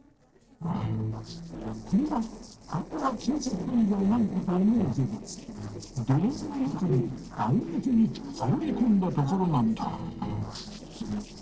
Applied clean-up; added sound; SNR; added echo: neural separator model SepFormer DNS4.